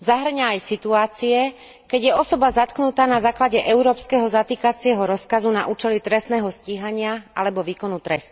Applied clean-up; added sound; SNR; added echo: none; none; none; none.